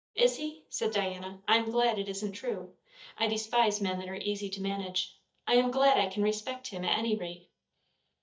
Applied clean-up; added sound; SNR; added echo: neural mask model DeepFilterNet 3.